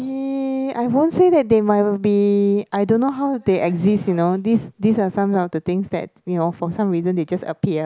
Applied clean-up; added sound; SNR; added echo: none; none; none; none.